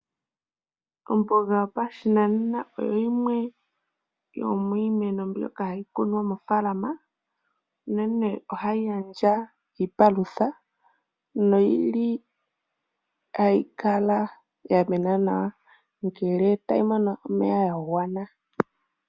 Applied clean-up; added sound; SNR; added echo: none; none; none; none.